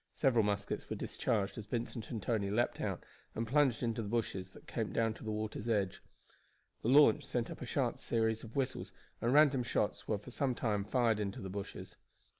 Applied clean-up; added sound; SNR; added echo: none; none; none; none.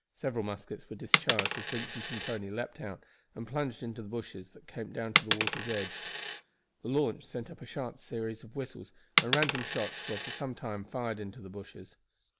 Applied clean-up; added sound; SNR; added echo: none; Coin (dropping); -1 dB; none.